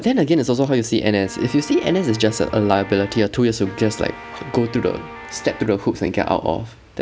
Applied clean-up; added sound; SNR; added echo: none; Guitar; 16 dB; none.